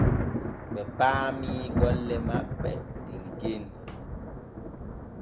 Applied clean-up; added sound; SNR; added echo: none; Thunder; -2 dB; none.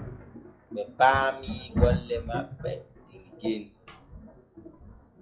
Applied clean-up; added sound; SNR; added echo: classical method log-MMSE.